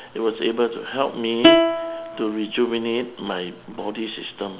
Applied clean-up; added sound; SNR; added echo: none; Plucked string instrument; -3 dB; none.